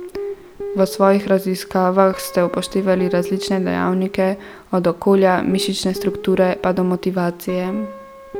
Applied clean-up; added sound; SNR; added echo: none; Guitar; 13 dB; none.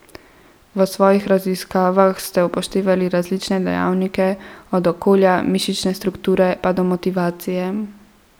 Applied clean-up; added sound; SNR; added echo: none; none; none; none.